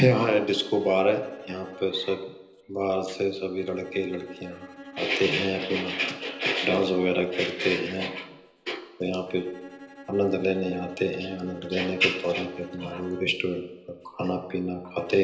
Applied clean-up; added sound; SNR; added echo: none; Bowed string instrument; 19 dB; reverberation time 1.4 s.